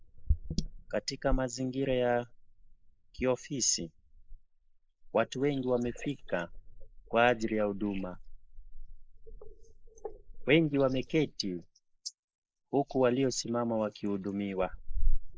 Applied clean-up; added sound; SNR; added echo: neural mask model Resemble Enhance denoiser.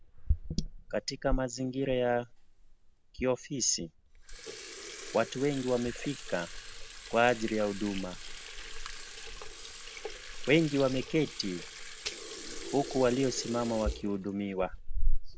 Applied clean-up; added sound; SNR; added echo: none; Sink (filling or washing) / Water tap, faucet; 2 dB; none.